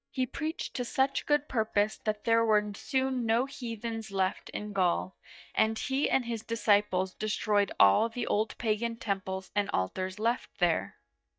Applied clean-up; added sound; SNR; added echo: neural mask model DeepFilterNet 3.